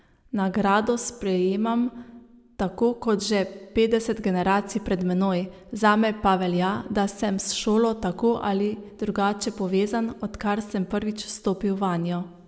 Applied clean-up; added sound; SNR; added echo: none; none; none; none.